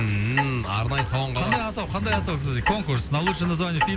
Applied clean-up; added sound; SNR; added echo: none; Clock; 4 dB; none.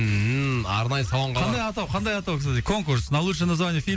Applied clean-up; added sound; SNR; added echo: none; none; none; none.